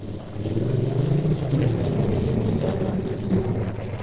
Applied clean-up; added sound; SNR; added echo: neural separator model SepFormer DNS4.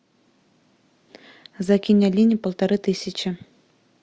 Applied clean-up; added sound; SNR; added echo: none; none; none; none.